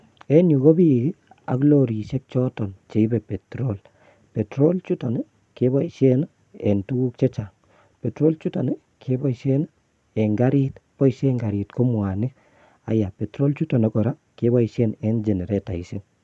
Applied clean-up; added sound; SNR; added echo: none; none; none; none.